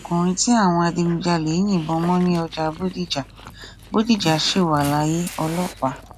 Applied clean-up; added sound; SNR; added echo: none; Dog; 17 dB; none.